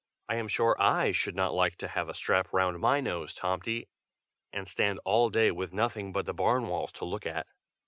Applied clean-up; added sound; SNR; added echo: none; none; none; none.